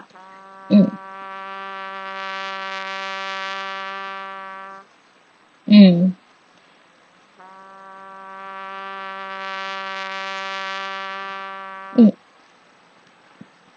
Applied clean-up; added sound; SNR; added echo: none; Trumpet; 10 dB; none.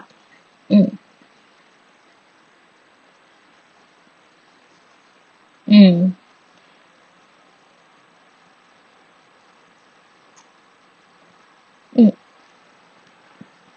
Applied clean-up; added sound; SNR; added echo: none; none; none; none.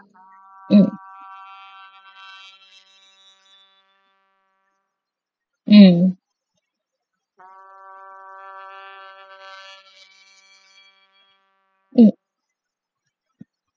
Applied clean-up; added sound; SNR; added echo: classical method spectral subtraction.